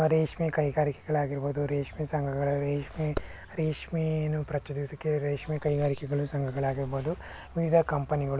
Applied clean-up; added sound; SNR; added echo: none; none; none; none.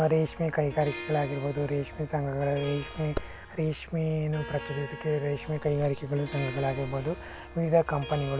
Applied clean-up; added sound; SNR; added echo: none; Harp; 15 dB; none.